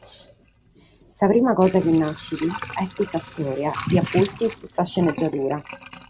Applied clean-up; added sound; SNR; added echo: none; Sink (filling or washing) / Water; 15 dB; none.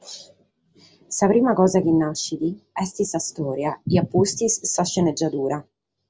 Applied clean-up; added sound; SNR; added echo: none; none; none; none.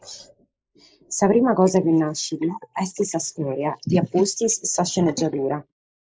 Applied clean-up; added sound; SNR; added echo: neural mask model Resemble Enhance denoiser.